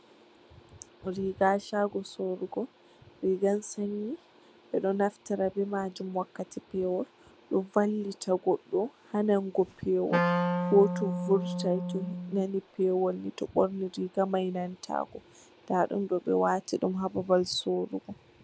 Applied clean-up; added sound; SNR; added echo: none; Wind instrument, woodwind instrument; 2 dB; none.